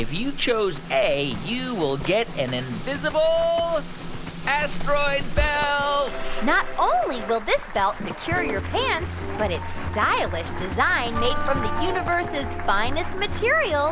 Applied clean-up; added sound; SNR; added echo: none; Livestock, farm animals, working animals + Wind instrument, woodwind instrument; 6 dB; none.